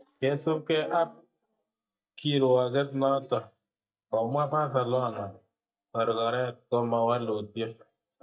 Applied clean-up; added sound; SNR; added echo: neural mask model DeepFilterNet 3.